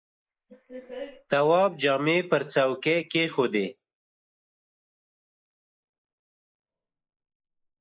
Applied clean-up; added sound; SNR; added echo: neural mask model Resemble Enhance denoiser.